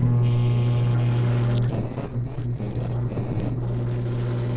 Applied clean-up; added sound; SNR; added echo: neural separator model SepFormer DNS4.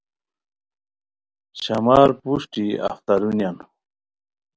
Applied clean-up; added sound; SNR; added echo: none; none; none; none.